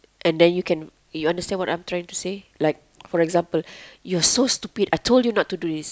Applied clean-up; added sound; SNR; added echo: none; none; none; none.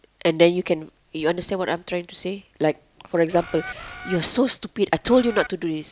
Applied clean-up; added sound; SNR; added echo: none; Bird; 13 dB; none.